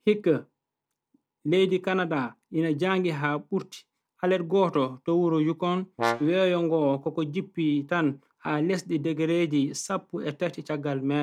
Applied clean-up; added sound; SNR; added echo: none; Brass instrument; 6 dB; none.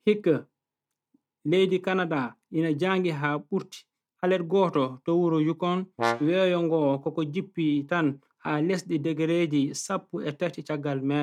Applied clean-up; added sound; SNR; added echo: neural mask model RNNoise.